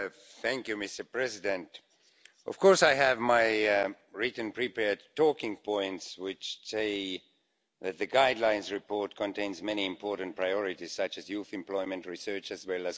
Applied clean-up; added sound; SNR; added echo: none; none; none; none.